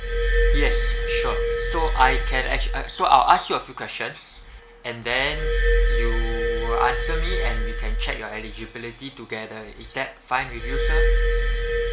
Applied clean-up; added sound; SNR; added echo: none; Glass; -3 dB; none.